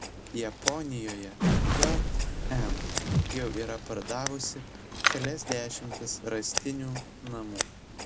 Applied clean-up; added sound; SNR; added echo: none; Scissors + Crackle; -5 dB; none.